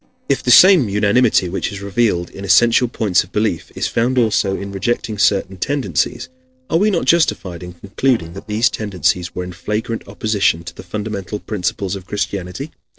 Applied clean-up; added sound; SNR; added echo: neural separator model SepFormer DNS4.